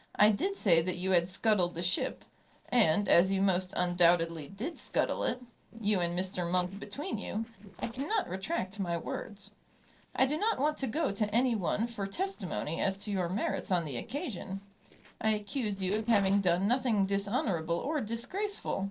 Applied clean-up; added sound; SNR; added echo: neural separator model SepFormer DNS4.